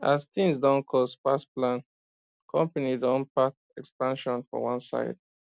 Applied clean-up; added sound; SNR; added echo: none; none; none; none.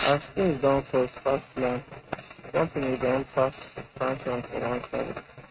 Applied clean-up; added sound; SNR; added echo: neural mask model RNNoise.